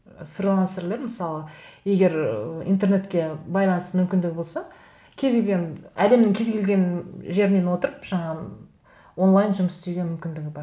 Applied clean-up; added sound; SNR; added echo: none; none; none; none.